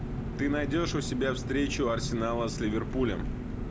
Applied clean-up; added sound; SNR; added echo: none; Engine; 3 dB; none.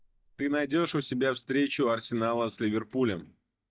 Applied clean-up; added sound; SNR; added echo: neural mask model DeepFilterNet 3.